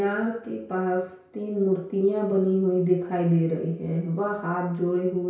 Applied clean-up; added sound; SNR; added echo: none; none; none; reverberation time 0.6 s.